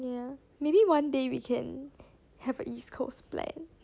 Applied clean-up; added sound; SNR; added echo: none; none; none; none.